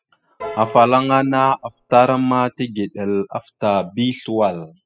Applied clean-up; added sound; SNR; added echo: classical method spectral subtraction.